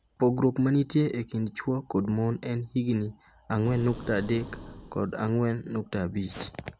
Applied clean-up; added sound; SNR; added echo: none; Boom; 16 dB; none.